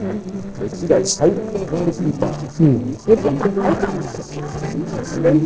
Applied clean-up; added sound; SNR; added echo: neural separator model SepFormer DNS4.